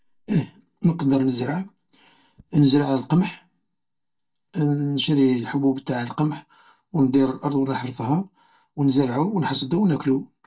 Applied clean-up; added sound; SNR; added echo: neural mask model DeepFilterNet 3.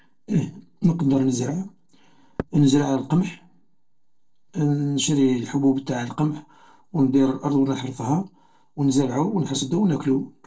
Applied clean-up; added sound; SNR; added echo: neural separator model SepFormer DNS4.